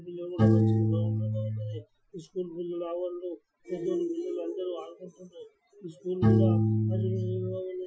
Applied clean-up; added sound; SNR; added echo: classical method Wiener filter.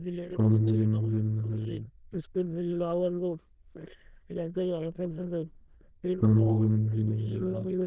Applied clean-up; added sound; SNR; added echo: neural diffusion model UNIVERSE++.